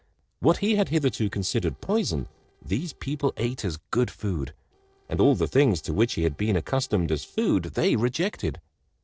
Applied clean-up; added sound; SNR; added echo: neural separator model SepFormer DNS4.